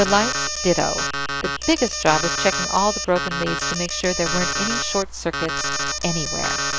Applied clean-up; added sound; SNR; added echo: none; Alarm; 2 dB; none.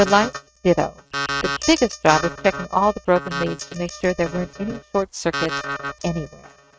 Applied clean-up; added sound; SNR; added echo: neural mask model RNNoise.